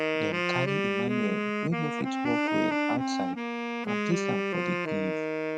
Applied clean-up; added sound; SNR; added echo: neural mask model RNNoise.